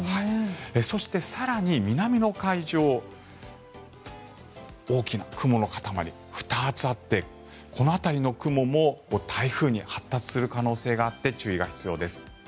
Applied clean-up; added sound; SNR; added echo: none; none; none; none.